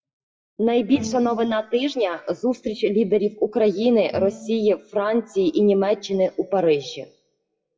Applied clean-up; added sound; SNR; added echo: classical method WPE with log-MMSE.